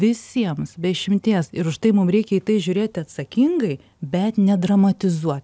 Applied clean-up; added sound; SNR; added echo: none; none; none; none.